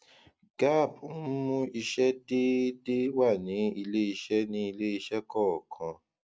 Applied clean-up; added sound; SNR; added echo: none; none; none; none.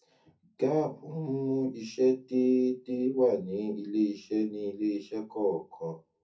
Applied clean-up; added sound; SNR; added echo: none; none; none; reverberation time 0.3 s.